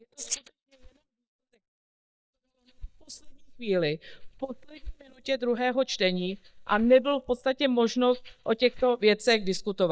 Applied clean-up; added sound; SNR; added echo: neural mask model DeepFilterNet 3.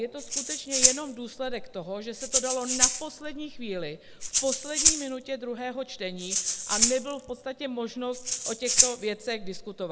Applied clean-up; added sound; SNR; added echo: none; Rattle (instrument); -5 dB; none.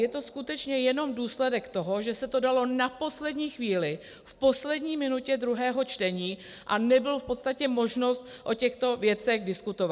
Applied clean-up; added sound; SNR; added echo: none; none; none; none.